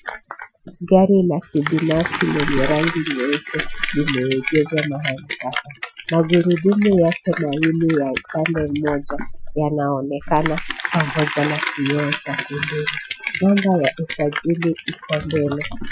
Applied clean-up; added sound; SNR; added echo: classical method Wiener filter.